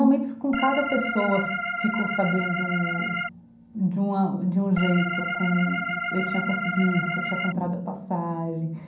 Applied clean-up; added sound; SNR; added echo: none; Organ; 3 dB; reverberation time 0.6 s.